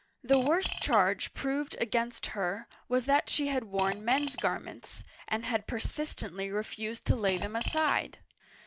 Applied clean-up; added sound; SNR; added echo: none; Fart; 10 dB; none.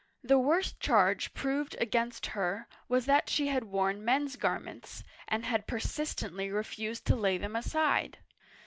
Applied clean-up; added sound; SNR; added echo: none; none; none; none.